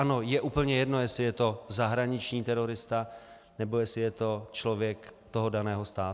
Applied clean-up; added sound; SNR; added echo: none; none; none; none.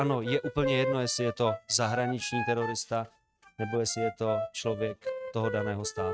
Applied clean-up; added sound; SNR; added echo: neural mask model RNNoise.